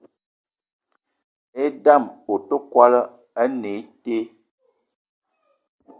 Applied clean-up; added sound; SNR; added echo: none; none; none; none.